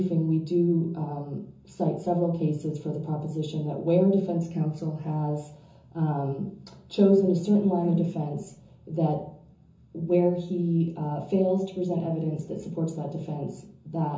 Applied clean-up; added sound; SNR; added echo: none; none; none; reverberation time 0.6 s.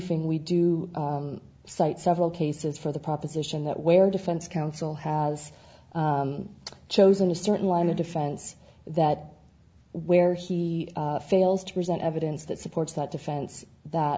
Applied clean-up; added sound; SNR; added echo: none; none; none; none.